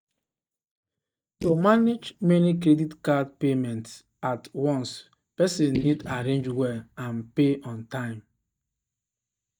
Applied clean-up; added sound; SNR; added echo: neural mask model DeepFilterNet 3.